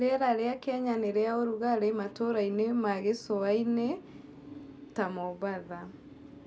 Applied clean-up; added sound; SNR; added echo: none; none; none; none.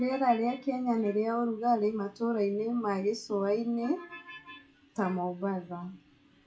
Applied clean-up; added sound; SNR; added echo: classical method WPE with log-MMSE.